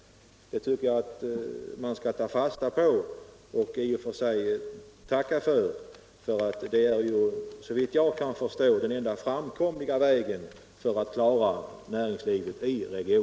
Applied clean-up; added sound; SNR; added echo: none; none; none; none.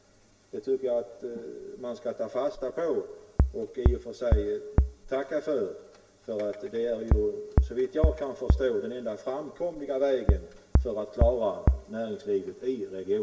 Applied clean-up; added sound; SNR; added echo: none; Bass drum; -4 dB; reverberation time 0.2 s.